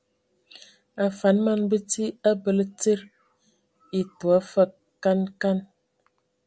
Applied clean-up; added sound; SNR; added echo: none; none; none; none.